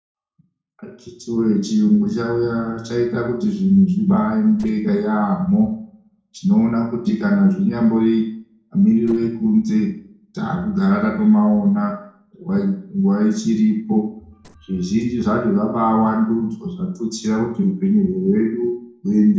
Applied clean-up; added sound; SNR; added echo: neural separator model SepFormer DNS4.